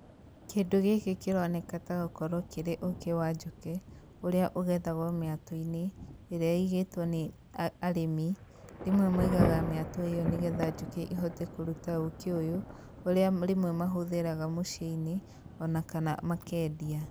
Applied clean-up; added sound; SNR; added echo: none; Thunder / Rain; 9 dB; none.